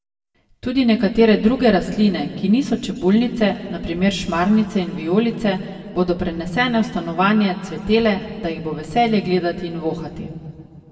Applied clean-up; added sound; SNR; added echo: none; none; none; reverberation time 2.1 s.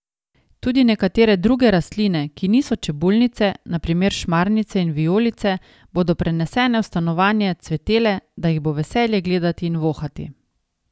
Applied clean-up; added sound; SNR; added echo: none; none; none; none.